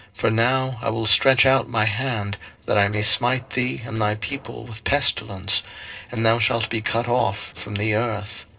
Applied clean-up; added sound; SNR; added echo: neural separator model SepFormer DNS4.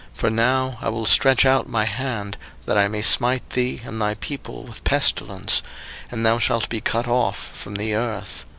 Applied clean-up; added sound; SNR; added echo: none; none; none; none.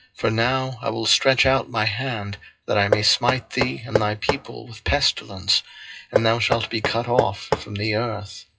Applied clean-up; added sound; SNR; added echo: classical method WPE with log-MMSE.